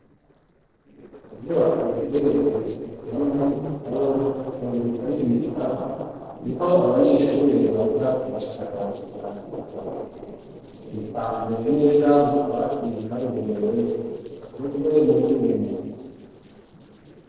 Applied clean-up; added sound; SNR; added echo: neural separator model SepFormer DNS4.